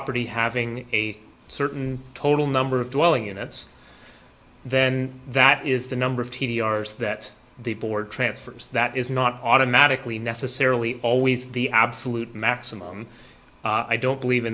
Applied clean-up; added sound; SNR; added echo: none; none; none; none.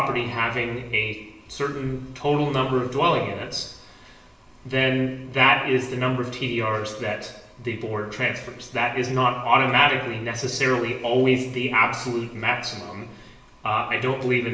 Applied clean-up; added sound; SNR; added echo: none; none; none; reverberation time 0.8 s.